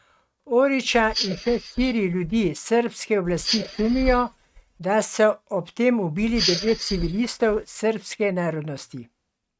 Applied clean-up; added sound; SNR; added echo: neural mask model RNNoise.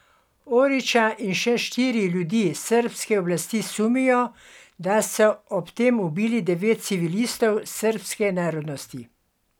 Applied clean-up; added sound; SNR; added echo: none; none; none; none.